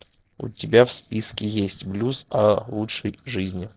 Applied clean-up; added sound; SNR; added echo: neural separator model SepFormer DNS4.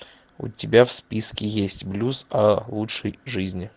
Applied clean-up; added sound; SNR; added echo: none; none; none; none.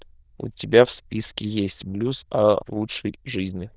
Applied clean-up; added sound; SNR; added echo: neural diffusion model UNIVERSE++.